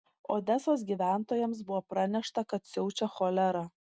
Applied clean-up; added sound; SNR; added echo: none; none; none; none.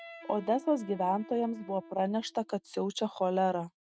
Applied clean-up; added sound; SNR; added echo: neural mask model RNNoise.